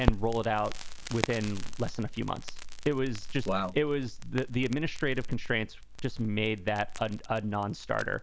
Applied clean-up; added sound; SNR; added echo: none; Crackle; 4 dB; none.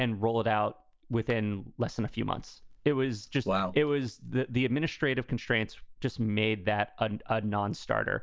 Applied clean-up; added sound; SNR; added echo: none; none; none; none.